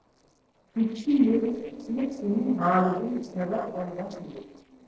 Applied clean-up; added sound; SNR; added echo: neural separator model SepFormer DNS4.